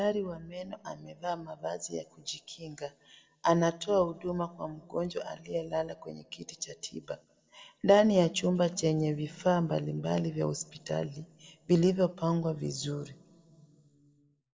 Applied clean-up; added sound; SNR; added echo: none; none; none; reverberation time 1.8 s.